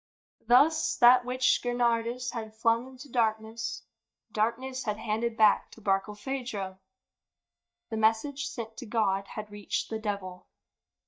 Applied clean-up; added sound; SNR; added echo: neural mask model DeepFilterNet 3.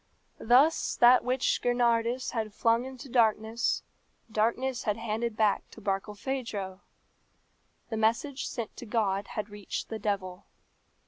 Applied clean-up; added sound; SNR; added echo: none; none; none; none.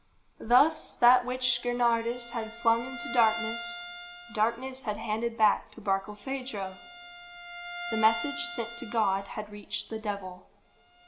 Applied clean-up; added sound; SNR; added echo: none; Bowed string instrument; 12 dB; reverberation time 0.5 s.